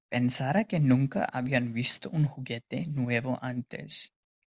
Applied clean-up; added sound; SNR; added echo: none; none; none; none.